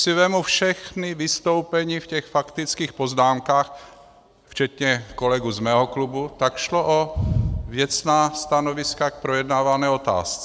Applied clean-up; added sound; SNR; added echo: none; none; none; none.